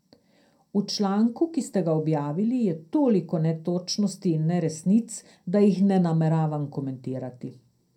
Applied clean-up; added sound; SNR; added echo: none; none; none; reverberation time 0.2 s.